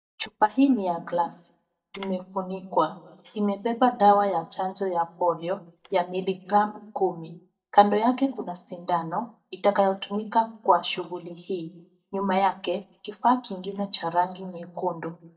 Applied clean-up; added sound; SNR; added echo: neural mask model DeepFilterNet 3.